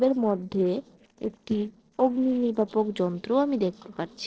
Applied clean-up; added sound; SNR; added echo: neural separator model SepFormer DNS4.